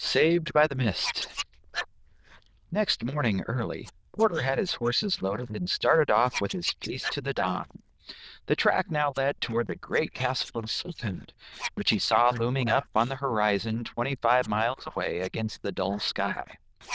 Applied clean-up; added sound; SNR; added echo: neural diffusion model UNIVERSE++.